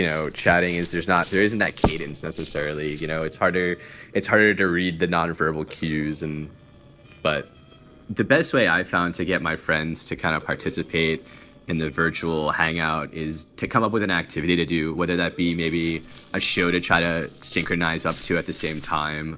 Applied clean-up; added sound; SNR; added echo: neural separator model SepFormer DNS4.